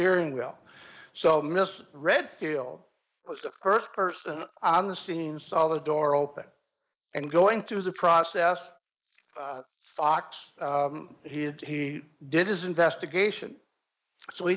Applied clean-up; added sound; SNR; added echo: neural mask model Resemble Enhance denoiser.